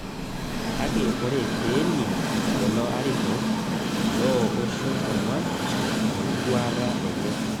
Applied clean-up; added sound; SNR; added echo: none; Train; -4 dB; none.